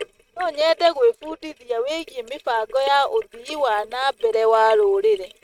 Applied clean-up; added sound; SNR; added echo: neural mask model RNNoise.